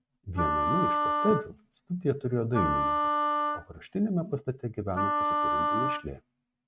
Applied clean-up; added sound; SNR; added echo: neural mask model RNNoise.